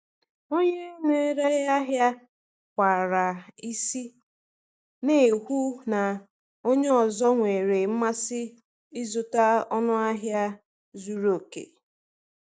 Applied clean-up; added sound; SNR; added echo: none; none; none; none.